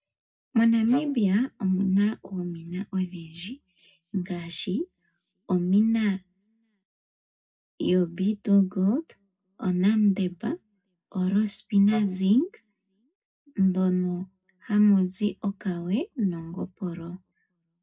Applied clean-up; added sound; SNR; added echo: none; Wind instrument, woodwind instrument; 13 dB; reverberation time 0.2 s.